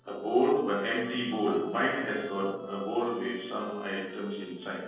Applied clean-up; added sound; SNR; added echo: neural separator model SepFormer DNS4.